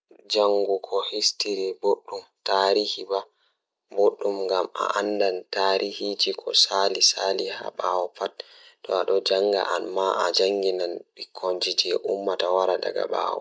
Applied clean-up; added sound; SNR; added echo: none; none; none; none.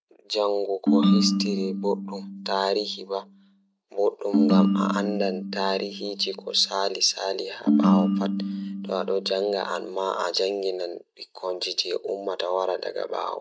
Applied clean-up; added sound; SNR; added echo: none; Ringtone; -2 dB; none.